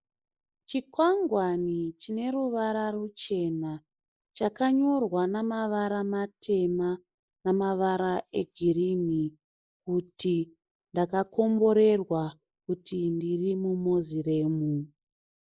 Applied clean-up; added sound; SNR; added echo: neural mask model Resemble Enhance denoiser.